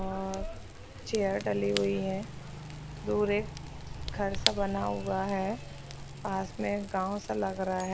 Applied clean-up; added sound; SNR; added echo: none; Fire / Rain; 6 dB; none.